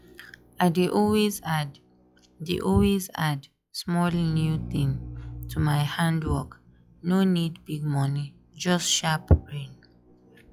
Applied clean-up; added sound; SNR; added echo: classical method log-MMSE.